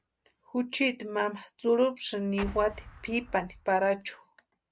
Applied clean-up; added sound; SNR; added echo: none; Explosion; 14 dB; none.